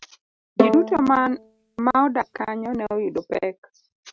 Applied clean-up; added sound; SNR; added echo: neural mask model RNNoise.